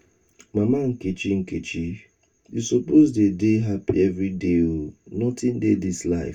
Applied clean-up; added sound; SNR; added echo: none; none; none; reverberation time 0.2 s.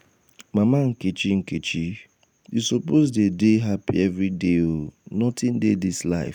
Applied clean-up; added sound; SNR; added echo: none; none; none; none.